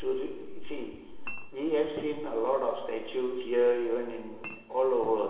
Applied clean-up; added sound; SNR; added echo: none; Chink, clink; 19 dB; reverberation time 1.1 s.